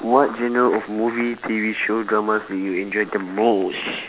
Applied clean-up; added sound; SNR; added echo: none; none; none; none.